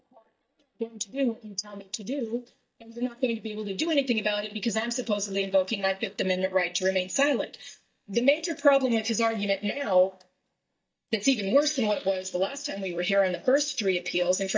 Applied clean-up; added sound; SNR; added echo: neural mask model DeepFilterNet 3.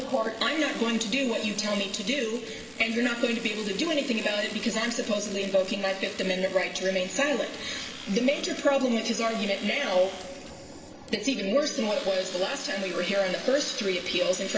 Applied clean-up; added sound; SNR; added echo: none; Domestic sounds, home sounds; 16 dB; reverberation time 2.2 s.